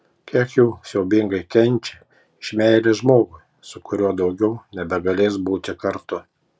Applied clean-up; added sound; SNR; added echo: none; none; none; none.